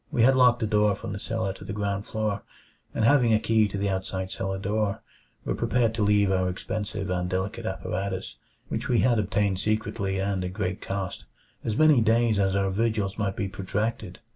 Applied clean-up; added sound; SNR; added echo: none; none; none; none.